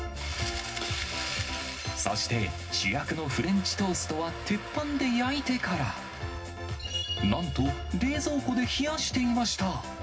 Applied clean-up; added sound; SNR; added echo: none; none; none; reverberation time 0.4 s.